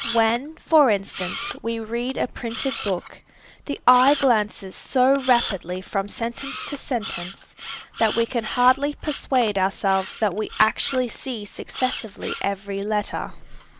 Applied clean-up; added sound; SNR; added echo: none; Camera; 11 dB; none.